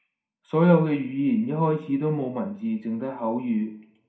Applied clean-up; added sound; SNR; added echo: none; none; none; reverberation time 0.4 s.